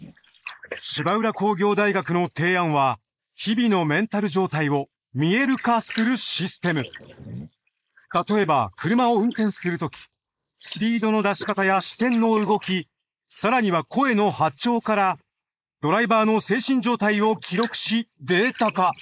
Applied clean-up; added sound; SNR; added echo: neural mask model Resemble Enhance denoiser.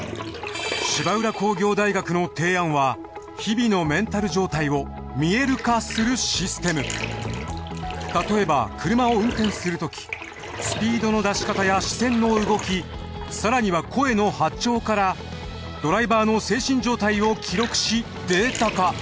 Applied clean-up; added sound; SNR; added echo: none; Bathtub (filling or washing); 13 dB; none.